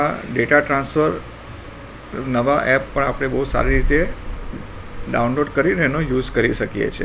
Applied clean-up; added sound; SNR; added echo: none; Car passing by; 8 dB; none.